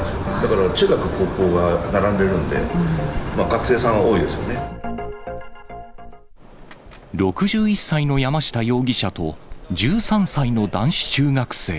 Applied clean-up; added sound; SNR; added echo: none; Bell; 16 dB; none.